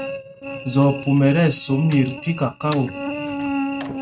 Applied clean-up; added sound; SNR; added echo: neural mask model RNNoise.